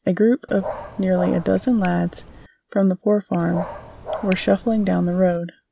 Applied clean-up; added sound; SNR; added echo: none; Dog; 13 dB; none.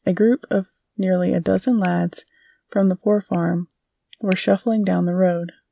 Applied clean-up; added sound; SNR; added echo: none; none; none; none.